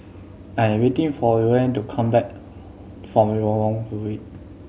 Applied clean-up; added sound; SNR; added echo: none; none; none; none.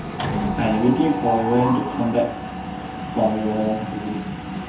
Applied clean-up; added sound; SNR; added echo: none; Mechanisms; 5 dB; reverberation time 0.4 s.